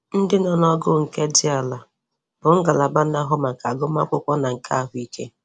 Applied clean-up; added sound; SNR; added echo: none; none; none; none.